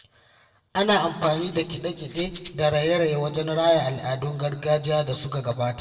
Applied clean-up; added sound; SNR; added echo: neural separator model SepFormer DNS4.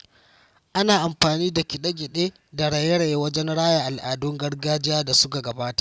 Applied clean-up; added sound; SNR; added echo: none; none; none; none.